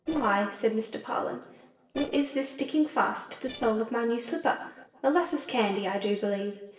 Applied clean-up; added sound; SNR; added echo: neural separator model SepFormer DNS4.